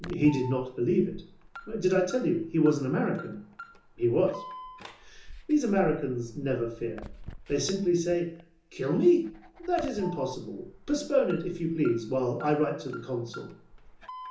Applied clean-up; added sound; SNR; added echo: none; Alarm; 17 dB; reverberation time 0.7 s.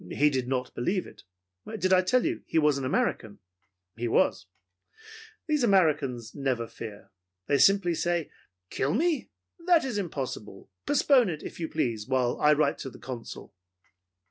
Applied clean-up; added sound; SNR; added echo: none; none; none; none.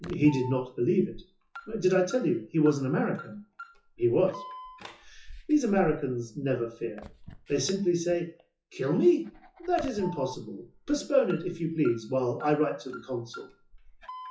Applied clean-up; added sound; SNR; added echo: classical method WPE with log-MMSE.